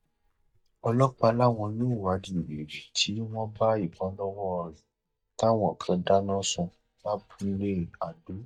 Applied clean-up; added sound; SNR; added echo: neural mask model DeepFilterNet 3.